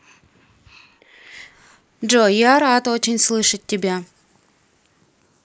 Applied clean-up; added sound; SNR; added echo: neural mask model Resemble Enhance denoiser.